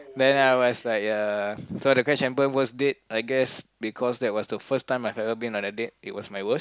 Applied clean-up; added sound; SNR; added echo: none; none; none; none.